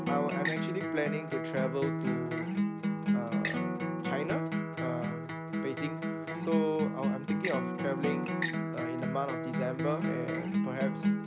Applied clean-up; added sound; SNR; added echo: none; Acoustic guitar; -4 dB; none.